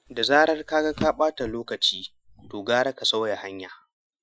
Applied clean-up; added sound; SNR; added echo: classical method Wiener filter.